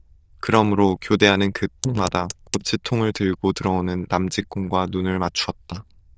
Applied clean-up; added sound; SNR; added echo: neural diffusion model UNIVERSE++.